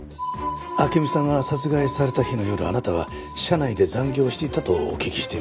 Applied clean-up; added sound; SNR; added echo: none; none; none; none.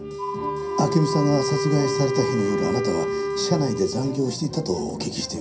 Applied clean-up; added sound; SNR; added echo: none; Wind instrument, woodwind instrument; 4 dB; reverberation time 0.3 s.